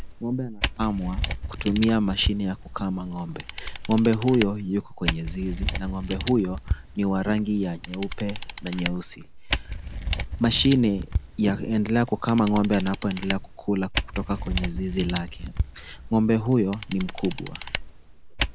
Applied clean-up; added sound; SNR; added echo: none; Camera; 6 dB; none.